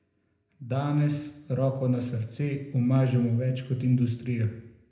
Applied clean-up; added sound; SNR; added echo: none; none; none; reverberation time 0.8 s.